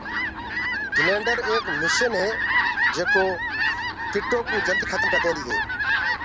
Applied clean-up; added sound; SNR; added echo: none; Fowl; -4 dB; none.